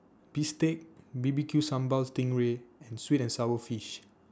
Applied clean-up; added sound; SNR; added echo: none; none; none; none.